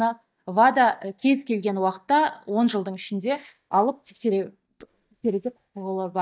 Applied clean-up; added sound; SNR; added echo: neural mask model DeepFilterNet 3.